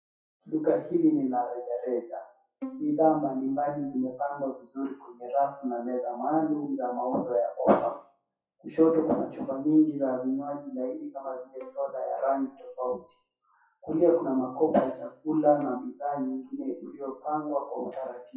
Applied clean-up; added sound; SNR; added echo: classical method WPE with log-MMSE.